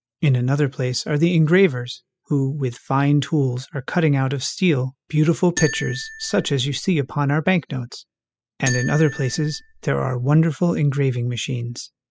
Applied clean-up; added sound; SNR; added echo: classical method spectral subtraction.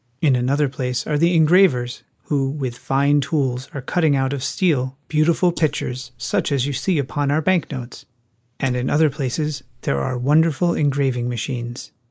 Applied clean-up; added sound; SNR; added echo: neural mask model Resemble Enhance denoiser.